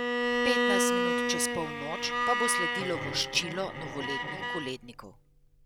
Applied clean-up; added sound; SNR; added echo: none; Bowed string instrument; -4 dB; none.